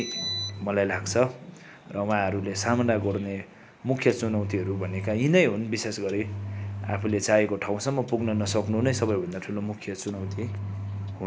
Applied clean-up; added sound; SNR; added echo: none; Engine; 9 dB; none.